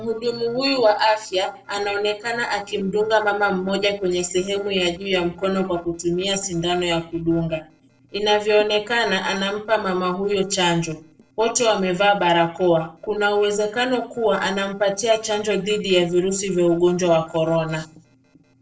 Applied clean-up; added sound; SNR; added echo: neural separator model SepFormer DNS4.